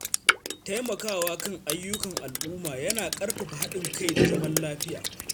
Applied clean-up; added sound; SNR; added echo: none; Drip; -3 dB; none.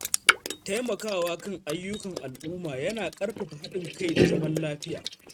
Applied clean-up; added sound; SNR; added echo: neural mask model RNNoise.